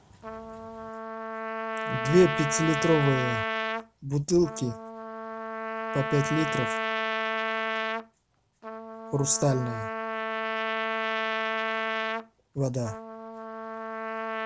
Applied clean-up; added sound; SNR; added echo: none; Trumpet; 2 dB; none.